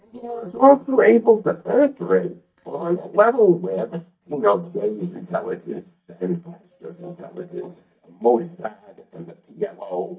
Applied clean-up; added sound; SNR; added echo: neural mask model DeepFilterNet 3.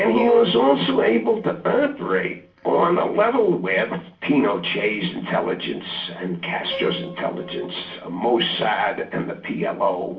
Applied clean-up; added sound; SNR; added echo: neural separator model SepFormer DNS4.